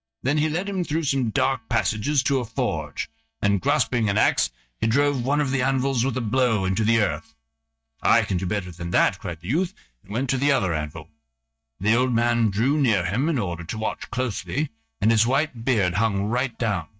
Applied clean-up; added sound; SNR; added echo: neural mask model DeepFilterNet 3.